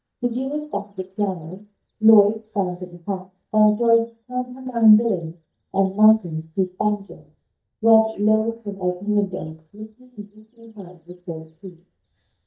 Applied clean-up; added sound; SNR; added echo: neural mask model DeepFilterNet 3.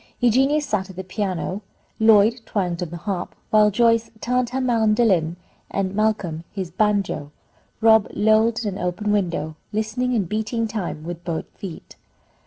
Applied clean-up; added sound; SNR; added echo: none; none; none; none.